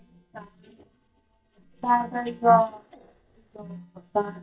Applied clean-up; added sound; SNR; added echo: neural mask model DeepFilterNet 3.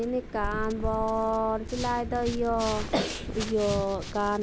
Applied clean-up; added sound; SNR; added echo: none; none; none; none.